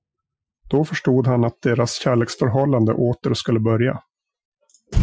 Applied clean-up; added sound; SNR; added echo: classical method Wiener filter.